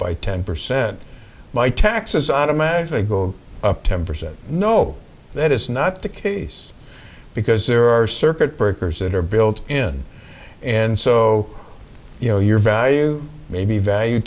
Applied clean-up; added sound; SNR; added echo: none; none; none; none.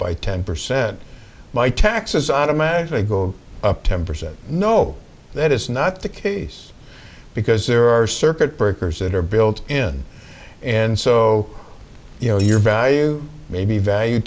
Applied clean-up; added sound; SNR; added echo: none; Coin (dropping); 15 dB; none.